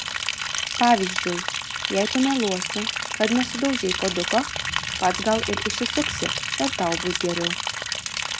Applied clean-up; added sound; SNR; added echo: none; Liquid; 2 dB; none.